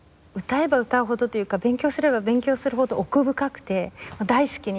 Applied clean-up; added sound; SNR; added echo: none; none; none; none.